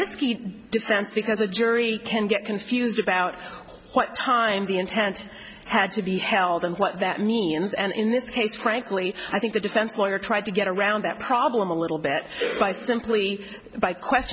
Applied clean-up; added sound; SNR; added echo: none; none; none; none.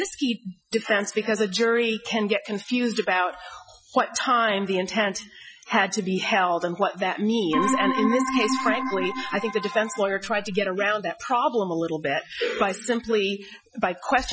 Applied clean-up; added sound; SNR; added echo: classical method Wiener filter.